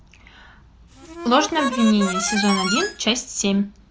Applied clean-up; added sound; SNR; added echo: none; Harmonica; 5 dB; none.